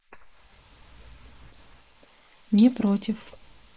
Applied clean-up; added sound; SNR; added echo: neural mask model Resemble Enhance denoiser.